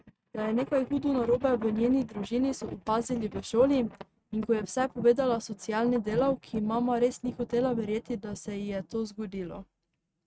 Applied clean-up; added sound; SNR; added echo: neural mask model RNNoise.